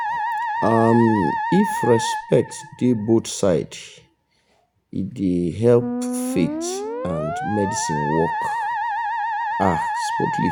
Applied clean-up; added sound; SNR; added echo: none; Musical instrument; 4 dB; none.